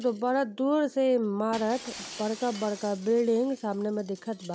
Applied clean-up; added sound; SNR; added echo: none; Shatter; 19 dB; none.